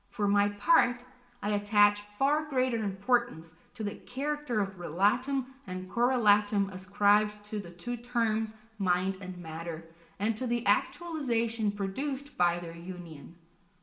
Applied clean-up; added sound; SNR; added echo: none; none; none; reverberation time 0.7 s.